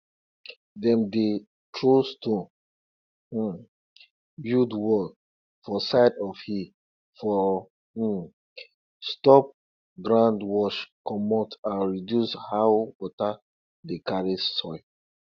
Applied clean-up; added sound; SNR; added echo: none; none; none; none.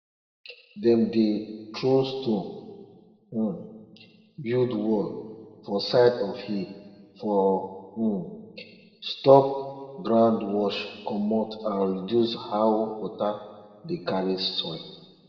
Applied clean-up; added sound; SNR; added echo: none; none; none; reverberation time 1.4 s.